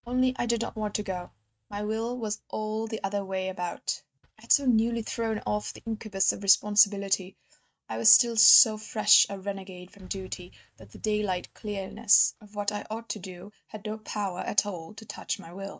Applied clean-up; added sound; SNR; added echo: neural mask model RNNoise.